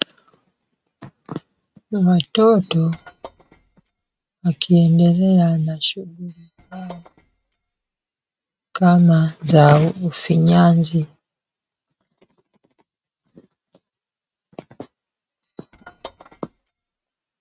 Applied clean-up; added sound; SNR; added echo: neural mask model RNNoise.